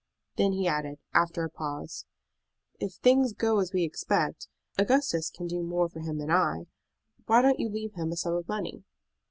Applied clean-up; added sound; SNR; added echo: none; none; none; none.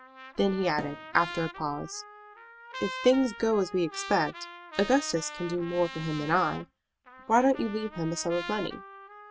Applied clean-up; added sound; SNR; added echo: none; Trumpet + Thump, thud; 13 dB; none.